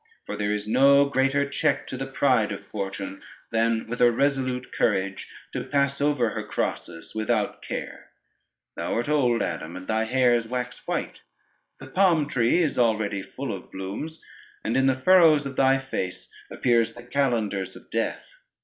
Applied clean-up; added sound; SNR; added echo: neural mask model Resemble Enhance denoiser.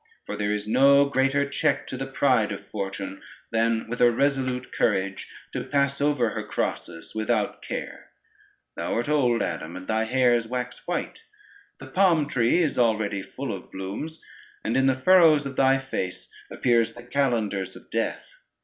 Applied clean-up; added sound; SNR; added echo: none; none; none; none.